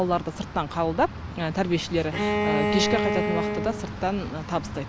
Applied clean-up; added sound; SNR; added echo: none; Bowed string instrument; 0 dB; none.